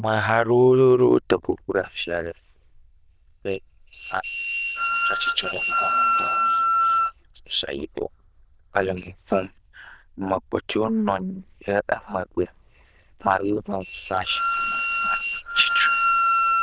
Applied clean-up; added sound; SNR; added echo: neural diffusion model UNIVERSE++.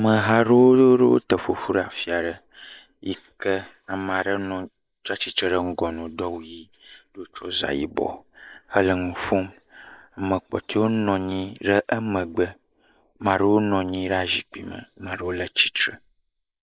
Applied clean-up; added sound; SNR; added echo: neural mask model Resemble Enhance denoiser.